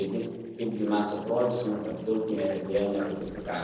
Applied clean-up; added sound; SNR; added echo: neural separator model SepFormer DNS4.